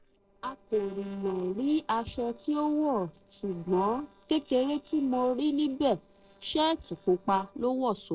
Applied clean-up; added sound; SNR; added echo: neural separator model SepFormer DNS4.